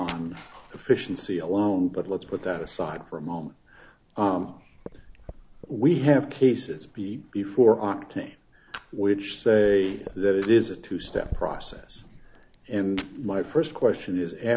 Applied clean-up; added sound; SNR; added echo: none; Fire; 18 dB; none.